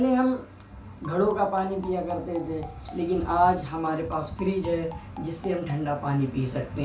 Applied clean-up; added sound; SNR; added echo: none; Marimba, xylophone; 19 dB; reverberation time 0.3 s.